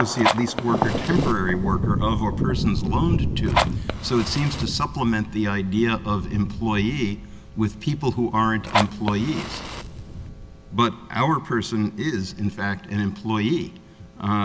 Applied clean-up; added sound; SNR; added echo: none; Fire + Thunder; 3 dB; none.